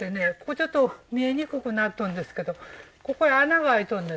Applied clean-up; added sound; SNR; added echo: none; none; none; none.